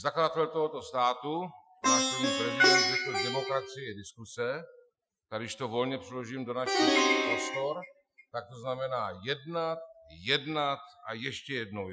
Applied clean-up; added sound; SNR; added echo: classical method Wiener filter.